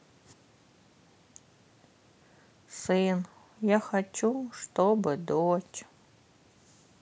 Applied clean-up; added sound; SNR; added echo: none; none; none; none.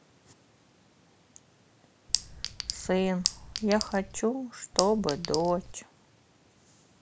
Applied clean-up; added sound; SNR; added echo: none; Chink, clink; 3 dB; none.